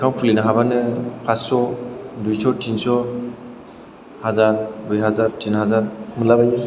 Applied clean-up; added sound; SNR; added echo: none; none; none; none.